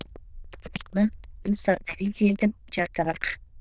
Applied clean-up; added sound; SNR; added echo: neural diffusion model UNIVERSE++.